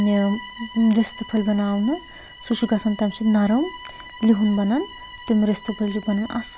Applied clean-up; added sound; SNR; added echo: none; Bowed string instrument; 17 dB; none.